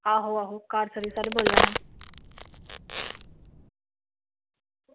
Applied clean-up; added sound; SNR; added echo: none; Crack; -5 dB; none.